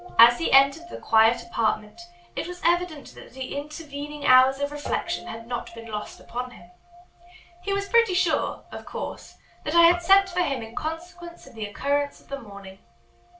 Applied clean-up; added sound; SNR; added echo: none; Guitar; 18 dB; reverberation time 0.2 s.